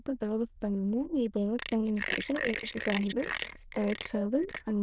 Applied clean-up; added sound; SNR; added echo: neural diffusion model UNIVERSE++.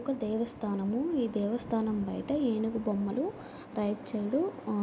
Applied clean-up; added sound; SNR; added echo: none; none; none; none.